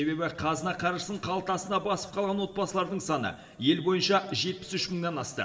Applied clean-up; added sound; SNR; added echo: none; none; none; reverberation time 2.9 s.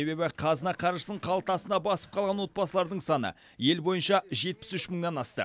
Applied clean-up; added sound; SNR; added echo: none; none; none; none.